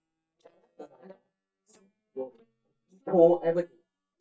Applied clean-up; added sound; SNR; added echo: neural mask model DeepFilterNet 3.